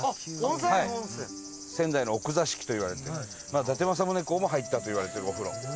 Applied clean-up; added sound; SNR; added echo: none; none; none; none.